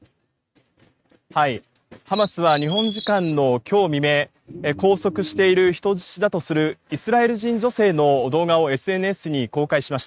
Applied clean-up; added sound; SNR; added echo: neural mask model RNNoise.